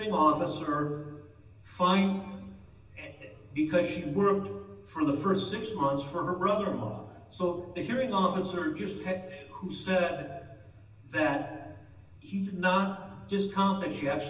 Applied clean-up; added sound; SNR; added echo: none; none; none; reverberation time 1.1 s.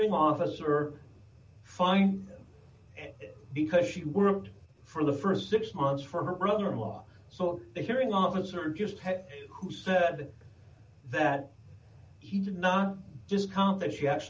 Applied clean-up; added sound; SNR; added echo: none; none; none; none.